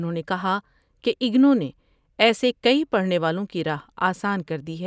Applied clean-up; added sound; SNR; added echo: none; none; none; none.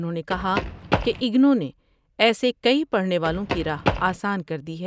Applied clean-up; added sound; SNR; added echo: none; Run; 4 dB; none.